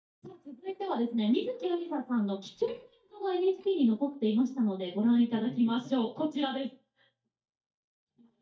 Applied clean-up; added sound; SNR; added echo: neural mask model DeepFilterNet 3.